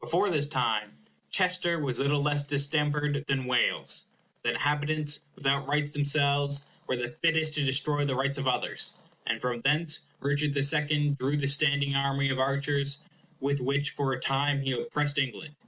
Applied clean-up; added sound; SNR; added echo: none; none; none; none.